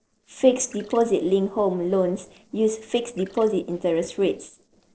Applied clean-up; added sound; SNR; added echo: neural separator model SepFormer DNS4.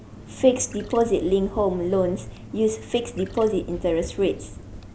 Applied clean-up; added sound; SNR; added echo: none; Trickle, dribble / Chirp, tweet; 16 dB; none.